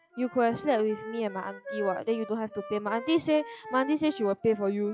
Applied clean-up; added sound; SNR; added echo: classical method log-MMSE.